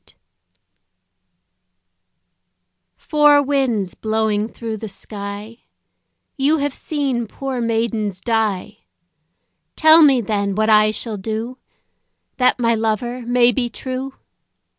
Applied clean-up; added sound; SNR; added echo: none; none; none; none.